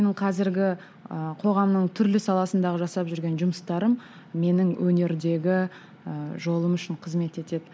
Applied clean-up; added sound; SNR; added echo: none; none; none; none.